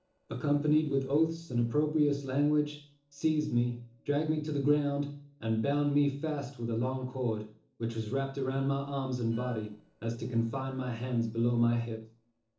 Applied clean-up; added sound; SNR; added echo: neural separator model SepFormer DNS4.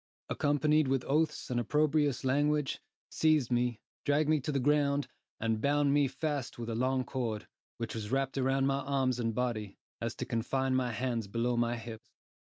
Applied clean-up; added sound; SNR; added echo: none; none; none; none.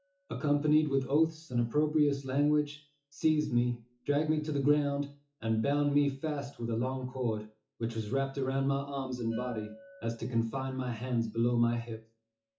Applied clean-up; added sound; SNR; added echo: classical method WPE with log-MMSE.